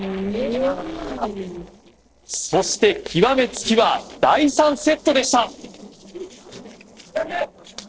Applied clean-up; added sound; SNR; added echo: neural separator model SepFormer DNS4.